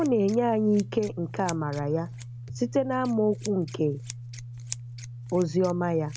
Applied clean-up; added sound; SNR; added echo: none; Scissors; 12 dB; none.